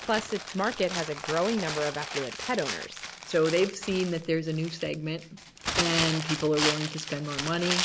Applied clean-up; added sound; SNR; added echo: none; Crumpling, crinkling; 5 dB; none.